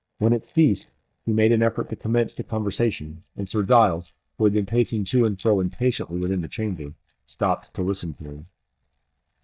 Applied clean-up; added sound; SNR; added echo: neural mask model DeepFilterNet 3.